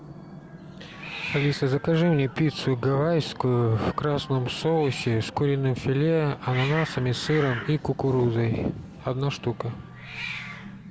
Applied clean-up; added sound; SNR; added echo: none; Hiss; 15 dB; none.